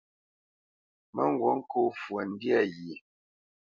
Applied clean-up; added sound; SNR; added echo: none; none; none; none.